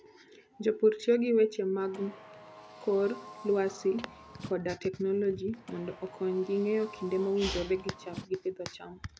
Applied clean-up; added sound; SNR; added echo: none; Car; 18 dB; none.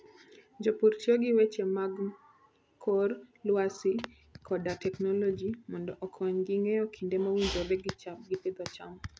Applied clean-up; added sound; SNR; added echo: none; none; none; none.